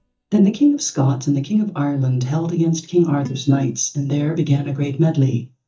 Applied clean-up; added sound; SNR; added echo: neural mask model DeepFilterNet 3.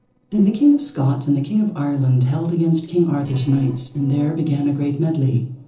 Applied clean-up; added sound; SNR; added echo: neural separator model SepFormer DNS4.